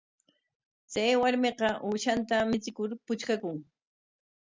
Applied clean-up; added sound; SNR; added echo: none; none; none; none.